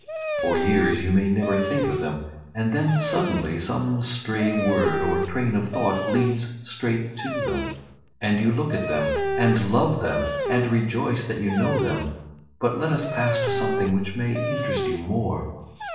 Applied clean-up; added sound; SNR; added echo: none; Dog; 5 dB; reverberation time 0.9 s.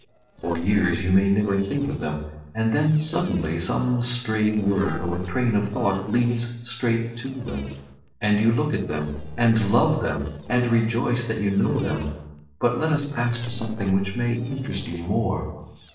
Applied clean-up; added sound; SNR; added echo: neural separator model SepFormer DNS4.